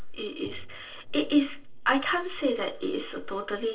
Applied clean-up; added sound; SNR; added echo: neural separator model SepFormer DNS4.